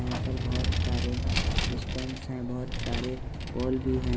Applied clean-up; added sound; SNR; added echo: none; Vehicle; -4 dB; none.